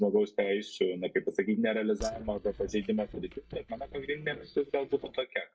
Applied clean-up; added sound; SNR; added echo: neural mask model DeepFilterNet 3.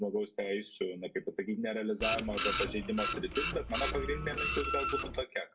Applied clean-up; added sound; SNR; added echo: none; Printer; -5 dB; reverberation time 0.2 s.